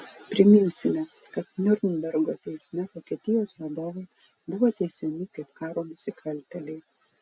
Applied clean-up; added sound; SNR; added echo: none; none; none; none.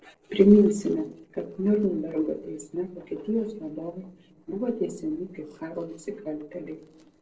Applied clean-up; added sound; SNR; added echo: neural separator model SepFormer DNS4.